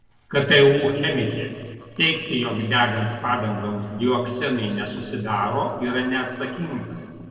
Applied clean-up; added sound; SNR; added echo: neural separator model SepFormer DNS4.